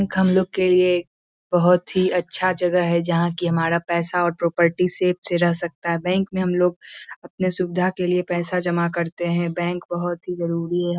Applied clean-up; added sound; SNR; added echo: none; none; none; none.